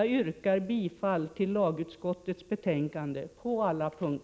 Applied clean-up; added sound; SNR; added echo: none; none; none; none.